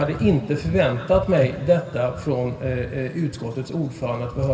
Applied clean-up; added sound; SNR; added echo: none; Dog; 12 dB; reverberation time 1.8 s.